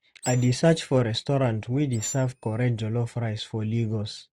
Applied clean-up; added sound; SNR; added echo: neural mask model RNNoise.